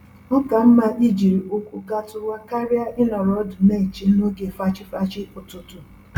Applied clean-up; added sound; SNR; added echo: none; none; none; none.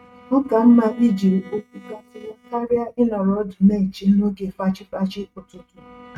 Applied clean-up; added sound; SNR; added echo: neural mask model RNNoise.